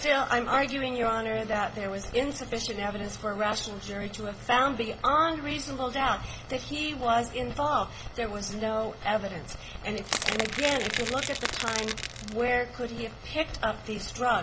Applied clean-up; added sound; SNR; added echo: none; Crackle / Crushing; 4 dB; reverberation time 1.0 s.